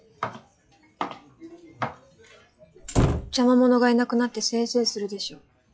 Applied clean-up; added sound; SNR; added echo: classical method log-MMSE.